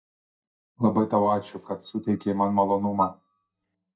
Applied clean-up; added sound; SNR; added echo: neural mask model DeepFilterNet 3.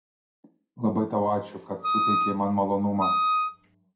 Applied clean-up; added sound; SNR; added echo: none; Wind instrument, woodwind instrument; -2 dB; reverberation time 0.5 s.